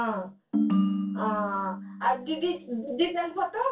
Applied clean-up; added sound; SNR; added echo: none; Ringtone; 1 dB; reverberation time 0.2 s.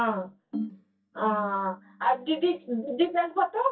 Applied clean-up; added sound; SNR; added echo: neural mask model DeepFilterNet 3.